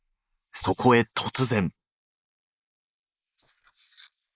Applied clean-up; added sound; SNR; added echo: neural mask model Resemble Enhance denoiser.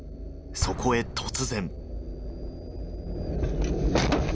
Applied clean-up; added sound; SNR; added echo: none; Explosion; 12 dB; none.